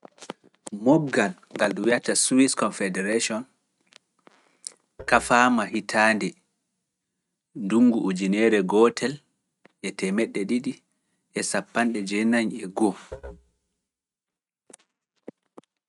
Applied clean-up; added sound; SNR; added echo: neural mask model RNNoise.